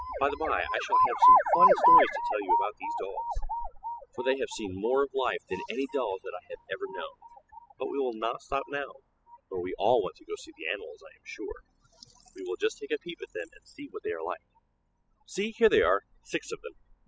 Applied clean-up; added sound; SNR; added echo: classical method spectral subtraction.